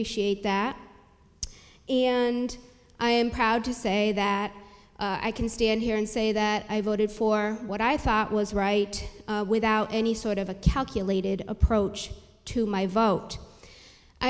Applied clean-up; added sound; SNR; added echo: none; none; none; none.